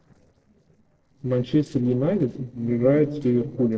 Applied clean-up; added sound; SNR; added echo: neural separator model SepFormer DNS4.